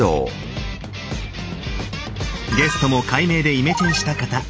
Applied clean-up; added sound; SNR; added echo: none; none; none; none.